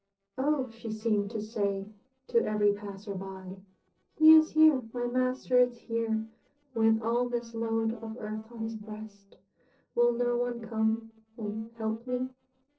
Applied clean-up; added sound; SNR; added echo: neural separator model SepFormer DNS4.